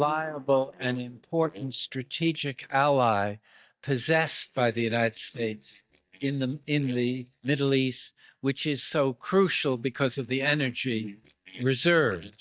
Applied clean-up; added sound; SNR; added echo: neural mask model DeepFilterNet 3.